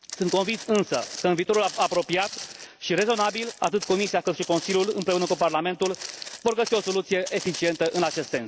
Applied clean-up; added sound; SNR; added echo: none; Walk, footsteps; 13 dB; none.